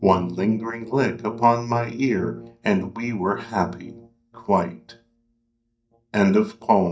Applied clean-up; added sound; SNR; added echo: neural mask model DeepFilterNet 3.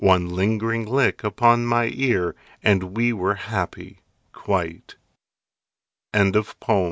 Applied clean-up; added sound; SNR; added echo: none; none; none; none.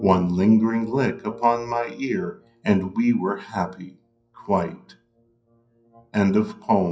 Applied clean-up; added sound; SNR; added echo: classical method WPE with log-MMSE.